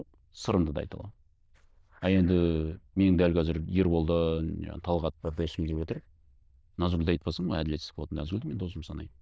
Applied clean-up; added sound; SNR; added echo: neural diffusion model UNIVERSE++.